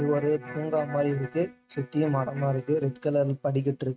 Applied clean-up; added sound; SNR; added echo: neural mask model RNNoise.